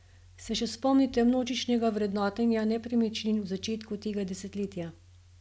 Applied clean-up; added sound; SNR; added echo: none; none; none; none.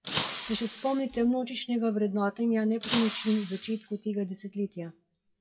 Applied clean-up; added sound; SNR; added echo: classical method WPE with log-MMSE.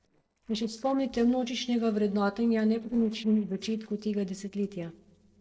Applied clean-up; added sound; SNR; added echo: neural separator model SepFormer DNS4.